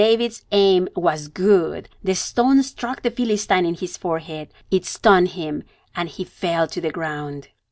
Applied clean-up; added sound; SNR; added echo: none; none; none; none.